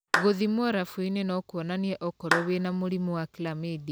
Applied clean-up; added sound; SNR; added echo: none; Clapping; 5 dB; none.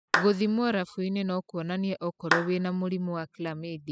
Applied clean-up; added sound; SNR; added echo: classical method spectral subtraction.